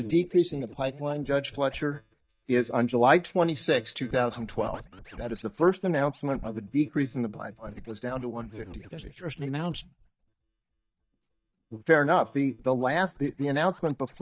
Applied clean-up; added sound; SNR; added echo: neural mask model DeepFilterNet 3.